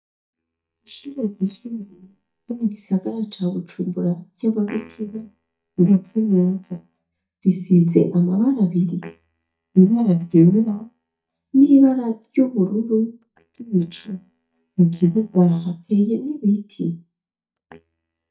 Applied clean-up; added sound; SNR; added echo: neural mask model DeepFilterNet 3.